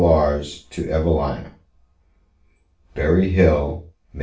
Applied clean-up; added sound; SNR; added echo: none; none; none; reverberation time 0.3 s.